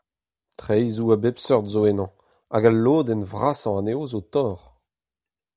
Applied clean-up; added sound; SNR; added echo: none; none; none; none.